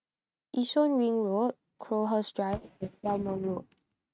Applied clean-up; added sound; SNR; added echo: neural mask model RNNoise.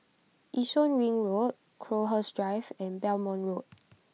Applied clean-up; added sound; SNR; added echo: none; none; none; none.